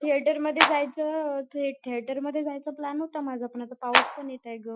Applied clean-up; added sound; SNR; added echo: classical method Wiener filter.